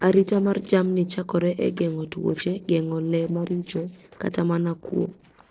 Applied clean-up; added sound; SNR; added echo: neural separator model SepFormer DNS4.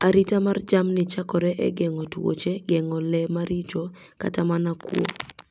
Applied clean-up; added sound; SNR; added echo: none; none; none; none.